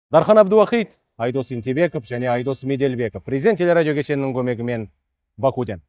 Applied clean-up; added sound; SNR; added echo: neural mask model DeepFilterNet 3.